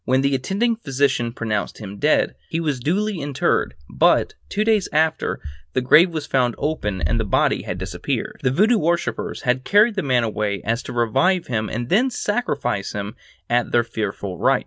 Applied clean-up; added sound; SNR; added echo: none; none; none; none.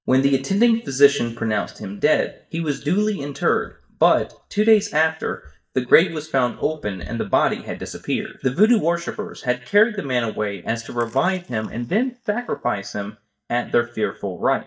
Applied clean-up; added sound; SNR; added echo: neural mask model DeepFilterNet 3.